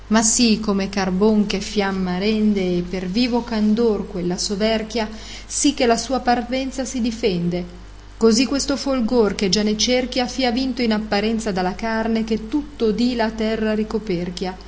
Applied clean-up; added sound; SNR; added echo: none; none; none; none.